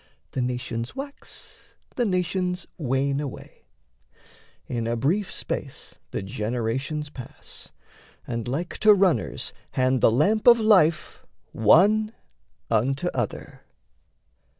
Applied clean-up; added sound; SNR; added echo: none; none; none; none.